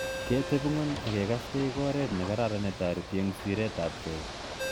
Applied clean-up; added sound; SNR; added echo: none; Ocean / Boat, Water vehicle + Ringtone; 7 dB; none.